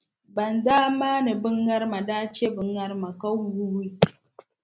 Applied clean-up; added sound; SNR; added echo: none; none; none; none.